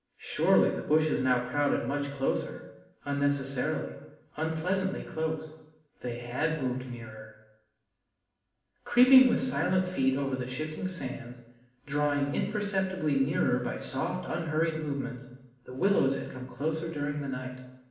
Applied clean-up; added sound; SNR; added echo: none; none; none; reverberation time 0.9 s.